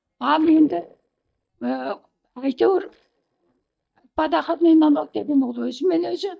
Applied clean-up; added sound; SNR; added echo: neural mask model DeepFilterNet 3.